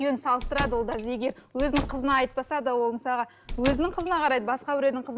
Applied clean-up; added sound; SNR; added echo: none; Squeak / Slam / Wood; 8 dB; none.